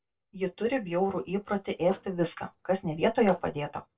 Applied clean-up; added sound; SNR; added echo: neural separator model SepFormer DNS4.